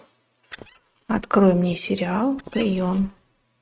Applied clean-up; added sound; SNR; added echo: neural mask model RNNoise.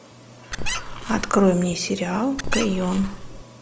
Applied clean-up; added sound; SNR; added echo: none; Squeak; 4 dB; none.